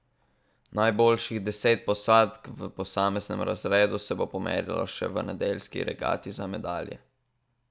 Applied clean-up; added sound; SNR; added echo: none; none; none; none.